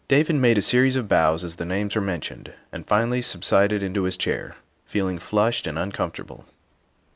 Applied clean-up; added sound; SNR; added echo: none; none; none; none.